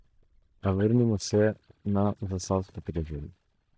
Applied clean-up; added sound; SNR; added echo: neural mask model DeepFilterNet 3.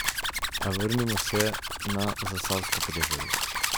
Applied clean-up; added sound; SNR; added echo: none; Camera + Zipper (clothing); -1 dB; none.